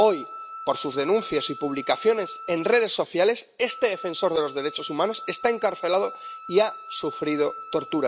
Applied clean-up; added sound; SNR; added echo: none; Wind instrument, woodwind instrument; 14 dB; none.